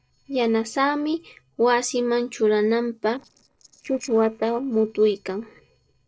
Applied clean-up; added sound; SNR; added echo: neural separator model SepFormer DNS4.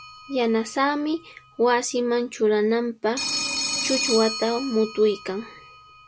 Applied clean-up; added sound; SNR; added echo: none; Telephone; 8 dB; none.